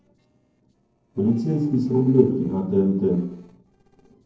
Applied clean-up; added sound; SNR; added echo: neural separator model SepFormer DNS4.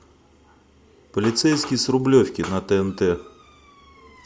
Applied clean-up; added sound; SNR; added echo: none; none; none; none.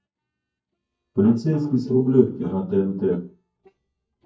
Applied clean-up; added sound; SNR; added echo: neural mask model DeepFilterNet 3.